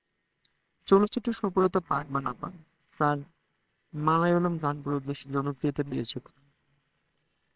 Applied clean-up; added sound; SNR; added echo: neural separator model SepFormer WHAMR!.